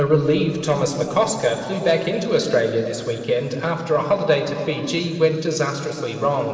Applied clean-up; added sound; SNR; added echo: none; none; none; reverberation time 2.8 s.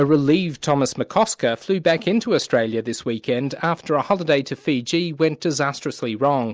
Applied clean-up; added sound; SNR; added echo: none; none; none; none.